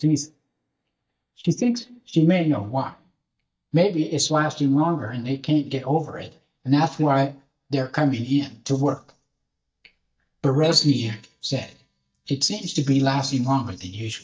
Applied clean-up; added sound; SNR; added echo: neural mask model DeepFilterNet 3.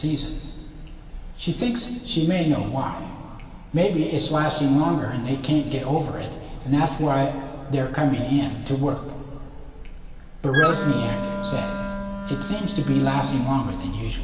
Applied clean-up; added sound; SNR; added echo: none; Wind instrument, woodwind instrument; 4 dB; reverberation time 2.4 s.